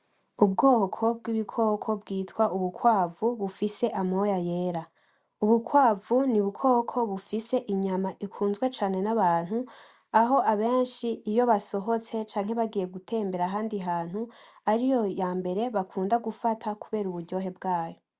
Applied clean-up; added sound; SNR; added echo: none; none; none; none.